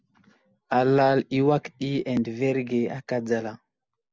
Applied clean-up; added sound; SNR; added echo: none; none; none; none.